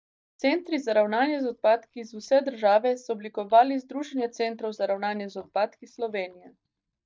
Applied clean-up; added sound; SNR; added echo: neural mask model DeepFilterNet 3.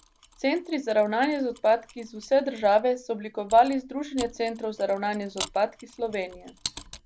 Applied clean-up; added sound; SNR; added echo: none; Mechanisms; 18 dB; none.